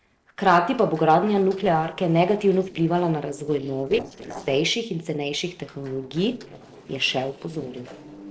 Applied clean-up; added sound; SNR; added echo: neural separator model SepFormer DNS4.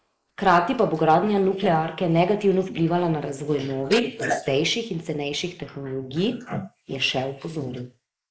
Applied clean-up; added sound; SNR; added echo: neural mask model Resemble Enhance denoiser.